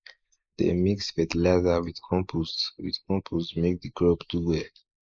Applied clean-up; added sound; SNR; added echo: neural mask model Resemble Enhance denoiser.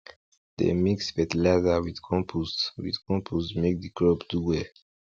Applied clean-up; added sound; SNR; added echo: none; none; none; none.